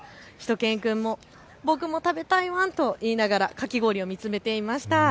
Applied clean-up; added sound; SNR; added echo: none; none; none; none.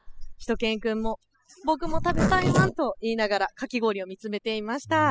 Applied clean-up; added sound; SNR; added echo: classical method spectral subtraction.